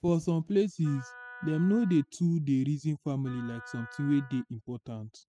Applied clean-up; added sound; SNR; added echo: classical method spectral subtraction.